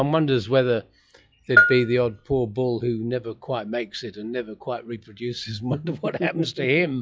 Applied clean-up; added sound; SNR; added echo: classical method log-MMSE.